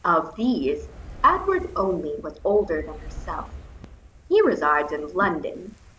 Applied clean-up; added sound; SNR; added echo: none; Fire; 17 dB; none.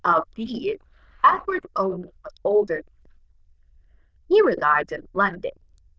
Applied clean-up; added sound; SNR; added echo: neural diffusion model UNIVERSE++.